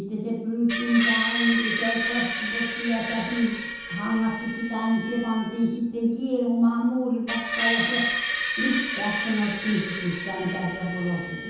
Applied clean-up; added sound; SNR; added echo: none; Screech; 4 dB; reverberation time 0.9 s.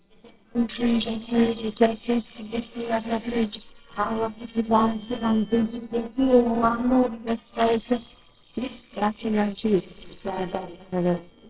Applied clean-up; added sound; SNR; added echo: neural separator model SepFormer WHAMR!.